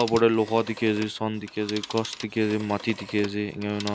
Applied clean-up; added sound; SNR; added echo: none; Telephone; 15 dB; none.